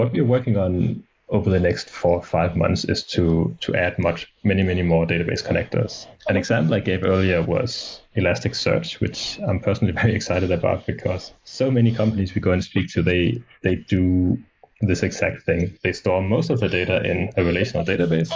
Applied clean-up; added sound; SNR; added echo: neural mask model Resemble Enhance denoiser.